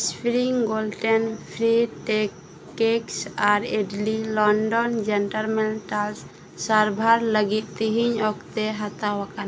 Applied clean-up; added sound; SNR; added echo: none; none; none; none.